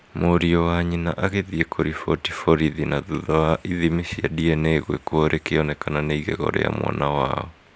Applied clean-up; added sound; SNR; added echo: none; none; none; none.